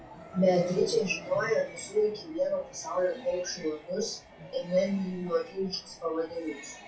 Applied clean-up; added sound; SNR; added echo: classical method WPE with log-MMSE.